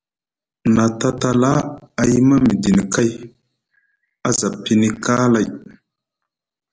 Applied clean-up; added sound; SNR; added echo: none; none; none; none.